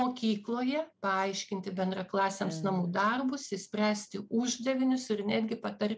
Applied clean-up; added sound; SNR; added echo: none; none; none; none.